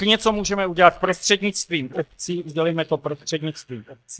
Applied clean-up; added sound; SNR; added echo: neural mask model DeepFilterNet 3.